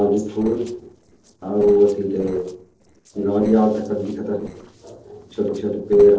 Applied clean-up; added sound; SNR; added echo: neural separator model SepFormer DNS4.